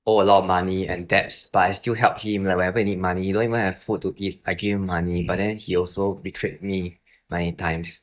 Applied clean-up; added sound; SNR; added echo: neural mask model DeepFilterNet 3.